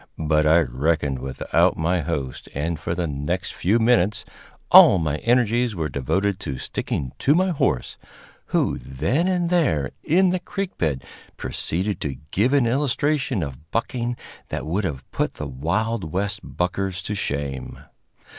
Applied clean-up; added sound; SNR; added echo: none; none; none; none.